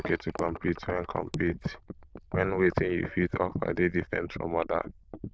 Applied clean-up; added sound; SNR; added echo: neural diffusion model UNIVERSE++.